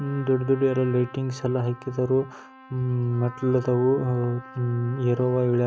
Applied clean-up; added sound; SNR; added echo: none; Trumpet; 20 dB; none.